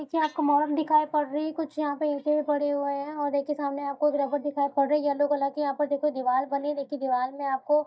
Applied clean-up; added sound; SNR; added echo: neural mask model DeepFilterNet 3.